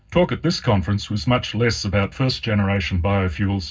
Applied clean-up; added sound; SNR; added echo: none; none; none; reverberation time 0.4 s.